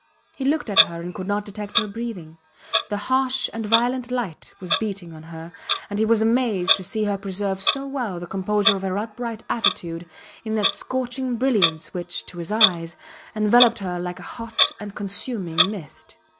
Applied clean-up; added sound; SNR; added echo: none; Clock; 3 dB; none.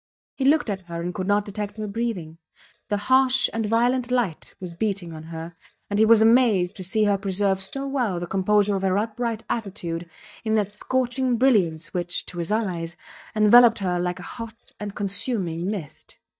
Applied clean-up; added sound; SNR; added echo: neural mask model DeepFilterNet 3.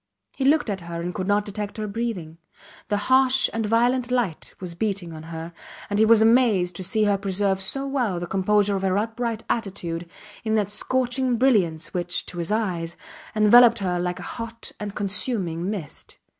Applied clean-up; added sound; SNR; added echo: none; none; none; none.